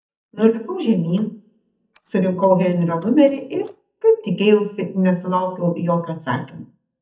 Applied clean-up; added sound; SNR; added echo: neural mask model DeepFilterNet 3.